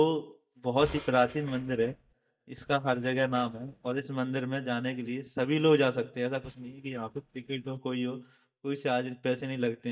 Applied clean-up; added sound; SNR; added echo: neural mask model DeepFilterNet 3.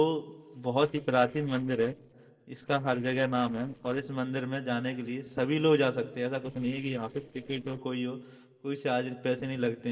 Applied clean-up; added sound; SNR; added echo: neural separator model SepFormer DNS4.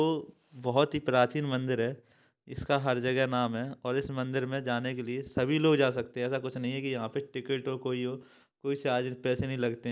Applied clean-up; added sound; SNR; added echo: none; none; none; none.